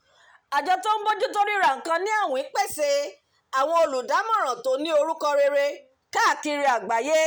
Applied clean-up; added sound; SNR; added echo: none; none; none; none.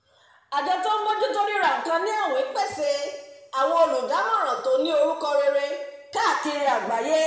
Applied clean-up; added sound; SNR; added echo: none; none; none; reverberation time 1.0 s.